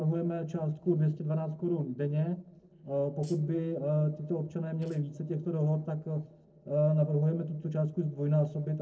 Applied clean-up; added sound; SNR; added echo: neural separator model SepFormer DNS4.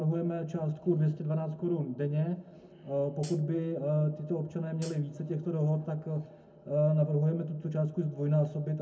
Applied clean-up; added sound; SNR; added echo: none; Hi-hat; 20 dB; reverberation time 0.3 s.